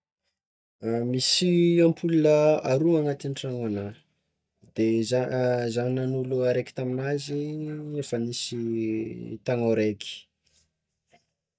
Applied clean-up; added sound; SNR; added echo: neural mask model DeepFilterNet 3.